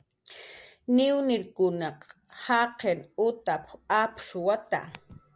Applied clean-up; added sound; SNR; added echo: none; none; none; none.